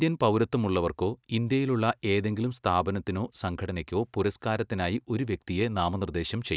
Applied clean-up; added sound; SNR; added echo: none; none; none; none.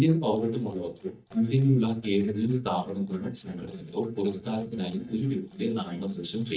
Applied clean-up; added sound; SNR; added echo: neural mask model DeepFilterNet 3.